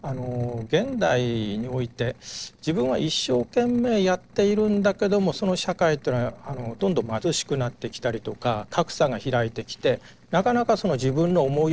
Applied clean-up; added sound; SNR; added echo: neural separator model SepFormer DNS4.